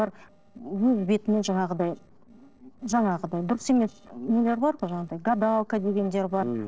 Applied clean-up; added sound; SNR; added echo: neural separator model SepFormer DNS4.